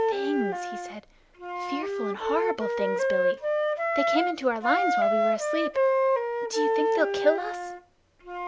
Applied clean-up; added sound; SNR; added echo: none; Wind instrument, woodwind instrument; -5 dB; none.